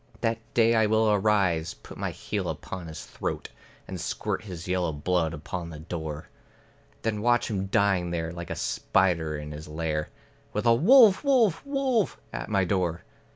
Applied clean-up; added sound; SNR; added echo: none; none; none; none.